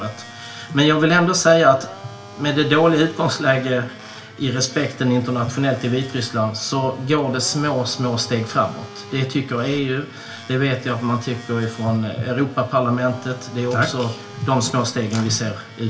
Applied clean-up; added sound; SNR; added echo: none; Domestic sounds, home sounds; 19 dB; reverberation time 0.2 s.